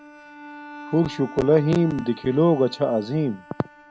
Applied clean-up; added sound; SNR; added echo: none; Bowed string instrument; 18 dB; none.